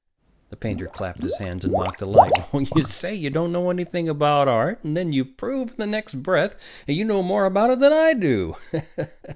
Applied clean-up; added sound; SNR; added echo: none; Water / Liquid; 2 dB; none.